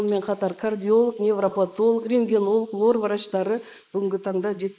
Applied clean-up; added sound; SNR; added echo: neural mask model Resemble Enhance denoiser.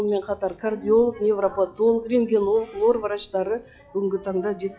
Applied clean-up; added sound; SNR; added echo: classical method log-MMSE.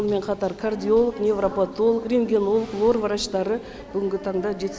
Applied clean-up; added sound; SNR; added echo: none; none; none; none.